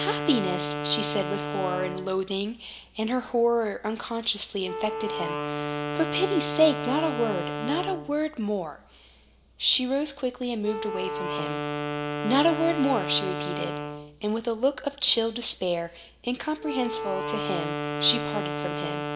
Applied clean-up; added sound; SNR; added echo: none; Wind instrument, woodwind instrument; 6 dB; reverberation time 0.9 s.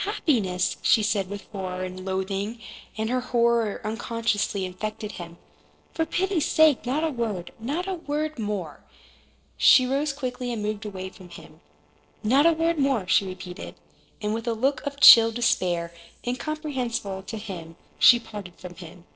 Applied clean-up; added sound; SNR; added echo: neural separator model SepFormer DNS4.